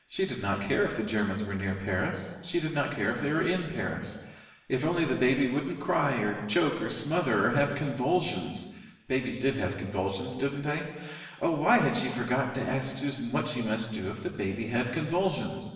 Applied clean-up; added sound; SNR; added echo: none; none; none; reverberation time 1.2 s.